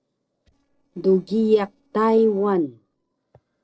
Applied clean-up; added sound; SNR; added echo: neural separator model SepFormer DNS4.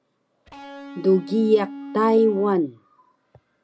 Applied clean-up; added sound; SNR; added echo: none; Electric guitar; 13 dB; none.